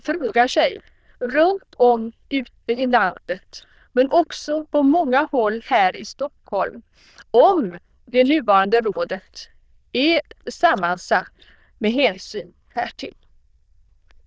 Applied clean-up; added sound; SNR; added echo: neural diffusion model UNIVERSE++.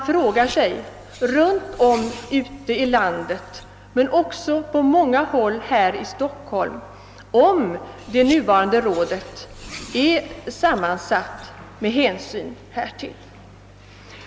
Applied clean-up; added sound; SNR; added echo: none; Car; 19 dB; none.